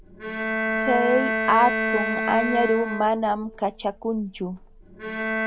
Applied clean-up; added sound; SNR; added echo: none; Bowed string instrument; 3 dB; none.